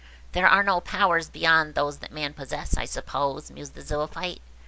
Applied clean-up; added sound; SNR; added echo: none; none; none; none.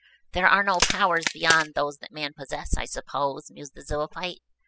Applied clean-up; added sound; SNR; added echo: classical method spectral subtraction.